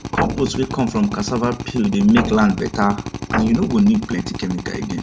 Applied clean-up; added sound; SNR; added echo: none; Guitar + Drill; 7 dB; none.